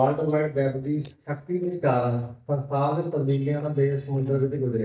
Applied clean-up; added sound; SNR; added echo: neural mask model DeepFilterNet 3.